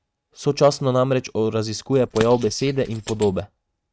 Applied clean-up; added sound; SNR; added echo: neural mask model RNNoise.